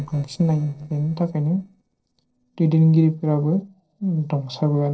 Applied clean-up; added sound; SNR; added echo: neural separator model SepFormer DNS4.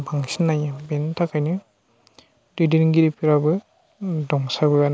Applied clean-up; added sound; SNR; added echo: none; none; none; none.